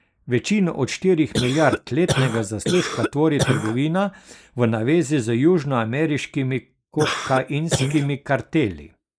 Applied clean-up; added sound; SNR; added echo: neural mask model Resemble Enhance denoiser.